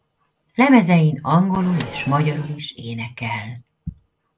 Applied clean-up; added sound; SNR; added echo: none; Microwave oven; 14 dB; none.